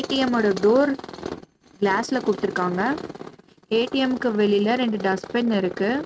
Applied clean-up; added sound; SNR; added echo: neural mask model RNNoise.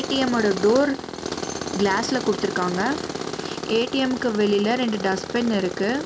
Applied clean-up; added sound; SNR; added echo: none; Tools; 7 dB; none.